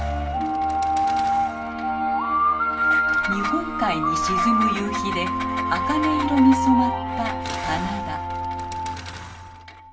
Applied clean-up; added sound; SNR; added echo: none; Engine; 16 dB; reverberation time 0.3 s.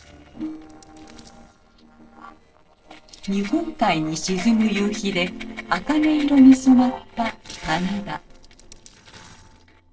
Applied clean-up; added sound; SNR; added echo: neural separator model SepFormer DNS4.